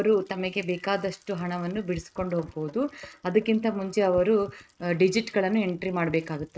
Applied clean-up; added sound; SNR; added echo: neural mask model RNNoise.